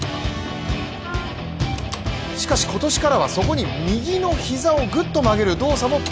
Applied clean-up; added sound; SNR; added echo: none; Wind instrument, woodwind instrument + Slam; 20 dB; none.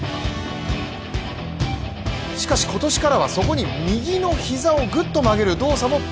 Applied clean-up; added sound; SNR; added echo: none; none; none; none.